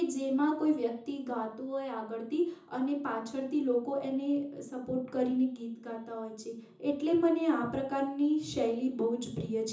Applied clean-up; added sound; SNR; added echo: none; none; none; reverberation time 0.6 s.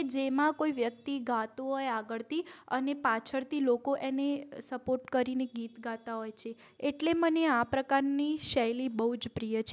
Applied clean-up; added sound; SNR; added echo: none; none; none; none.